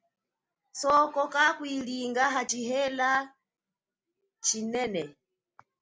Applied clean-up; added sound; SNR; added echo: none; none; none; none.